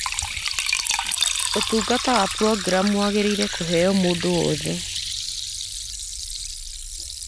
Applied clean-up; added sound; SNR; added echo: none; Liquid; 2 dB; none.